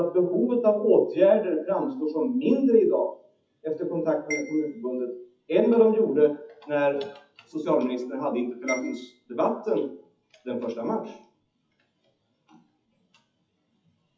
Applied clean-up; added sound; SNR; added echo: classical method WPE with log-MMSE.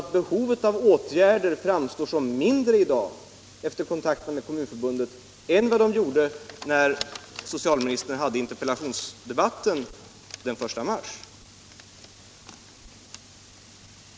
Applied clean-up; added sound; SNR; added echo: none; none; none; none.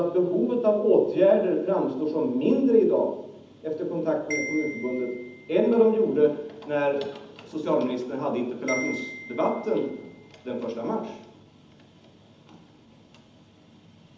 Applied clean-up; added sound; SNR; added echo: none; Marimba, xylophone; 15 dB; reverberation time 0.8 s.